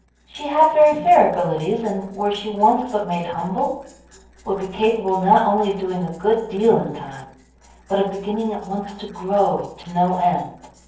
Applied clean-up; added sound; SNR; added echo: neural separator model SepFormer DNS4.